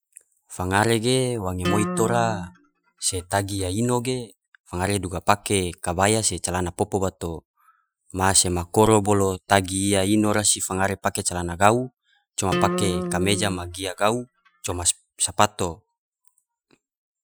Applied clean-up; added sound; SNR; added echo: classical method Wiener filter.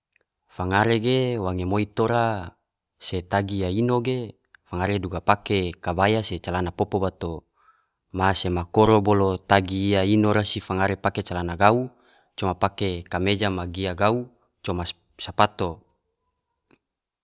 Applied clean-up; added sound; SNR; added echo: none; none; none; none.